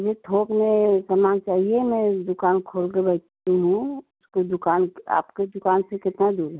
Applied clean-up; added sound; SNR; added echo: none; none; none; none.